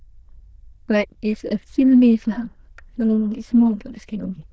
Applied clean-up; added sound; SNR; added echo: neural diffusion model UNIVERSE++.